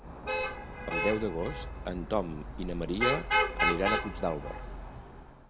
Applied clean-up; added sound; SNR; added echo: none; Traffic noise, roadway noise / Vehicle horn, car horn, honking; -2 dB; none.